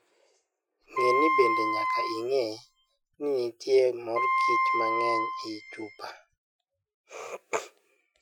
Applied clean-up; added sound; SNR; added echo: classical method Wiener filter.